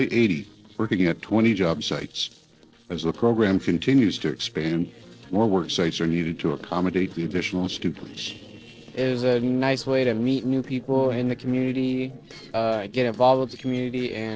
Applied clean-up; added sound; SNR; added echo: neural separator model SepFormer DNS4.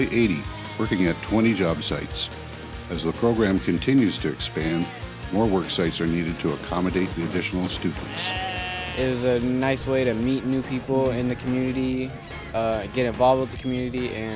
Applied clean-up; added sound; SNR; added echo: none; Livestock, farm animals, working animals; 18 dB; none.